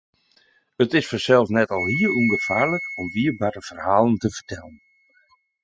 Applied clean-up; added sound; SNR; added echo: classical method spectral subtraction.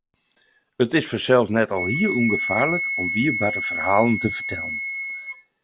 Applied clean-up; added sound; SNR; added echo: none; Wind instrument, woodwind instrument; 5 dB; none.